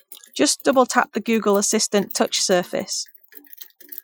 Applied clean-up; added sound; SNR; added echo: classical method Wiener filter.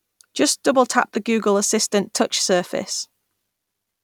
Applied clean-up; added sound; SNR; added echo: none; none; none; none.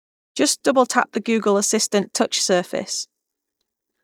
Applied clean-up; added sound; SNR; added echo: neural mask model DeepFilterNet 3.